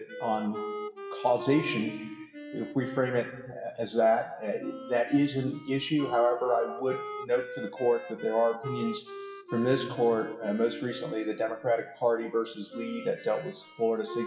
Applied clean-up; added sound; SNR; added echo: classical method WPE with log-MMSE.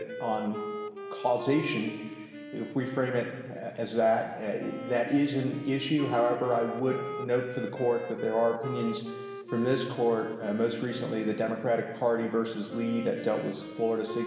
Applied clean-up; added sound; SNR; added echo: none; Wind instrument, woodwind instrument; 11 dB; reverberation time 1.9 s.